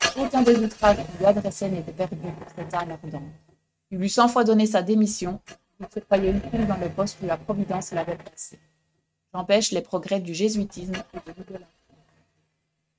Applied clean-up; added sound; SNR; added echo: neural mask model RNNoise.